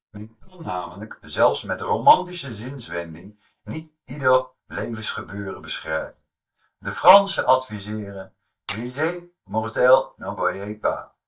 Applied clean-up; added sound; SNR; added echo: neural mask model DeepFilterNet 3.